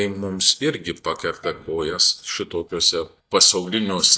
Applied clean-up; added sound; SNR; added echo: neural mask model DeepFilterNet 3.